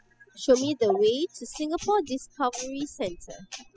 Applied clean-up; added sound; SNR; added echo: classical method spectral subtraction.